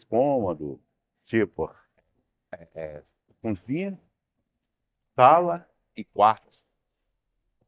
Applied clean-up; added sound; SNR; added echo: neural mask model DeepFilterNet 3.